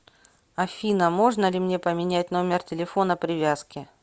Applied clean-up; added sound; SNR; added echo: none; none; none; none.